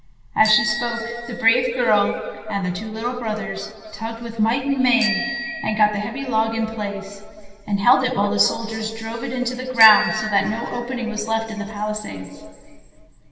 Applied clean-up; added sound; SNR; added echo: none; Bicycle bell; 10 dB; reverberation time 2.5 s.